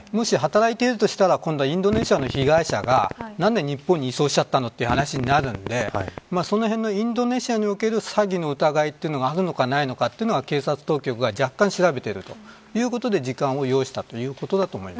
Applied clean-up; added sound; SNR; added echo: none; Fart; 9 dB; none.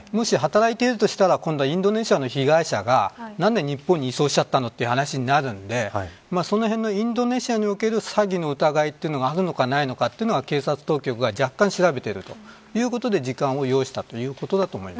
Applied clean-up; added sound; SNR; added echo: none; none; none; none.